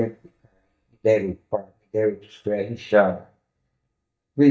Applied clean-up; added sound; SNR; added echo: neural mask model DeepFilterNet 3.